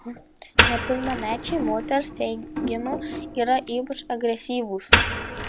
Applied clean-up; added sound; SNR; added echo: none; Wood; -1 dB; none.